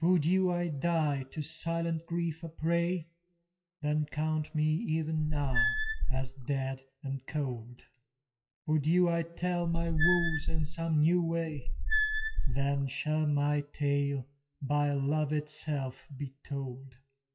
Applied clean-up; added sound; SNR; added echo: classical method WPE with log-MMSE.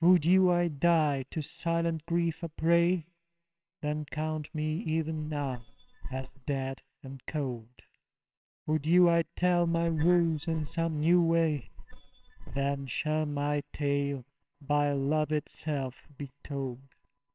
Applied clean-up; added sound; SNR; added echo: neural separator model SepFormer WHAMR!.